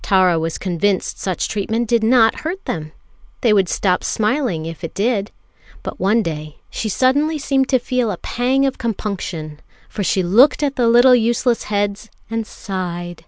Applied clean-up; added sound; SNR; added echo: none; none; none; none.